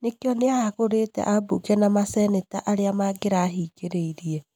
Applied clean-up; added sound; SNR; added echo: none; none; none; none.